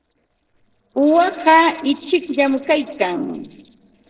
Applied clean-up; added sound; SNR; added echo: neural separator model SepFormer DNS4.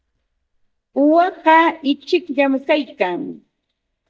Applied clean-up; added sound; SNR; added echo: neural mask model DeepFilterNet 3.